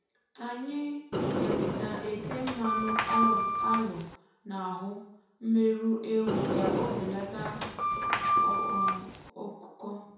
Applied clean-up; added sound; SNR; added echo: none; Sliding door; -4 dB; reverberation time 0.7 s.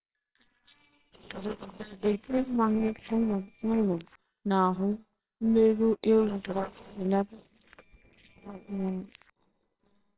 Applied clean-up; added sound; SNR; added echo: neural separator model SepFormer WHAMR!.